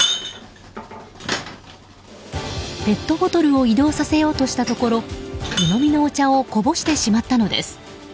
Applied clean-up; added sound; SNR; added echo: none; none; none; none.